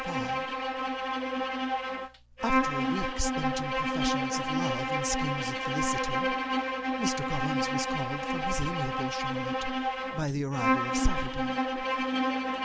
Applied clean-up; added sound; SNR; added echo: none; Bowed string instrument; -5 dB; none.